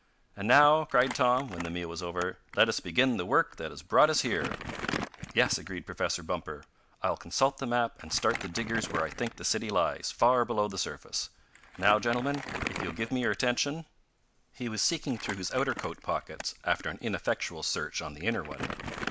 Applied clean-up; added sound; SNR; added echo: none; Crumpling, crinkling; 12 dB; none.